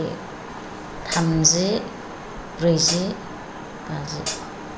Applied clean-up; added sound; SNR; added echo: none; Hi-hat; 7 dB; none.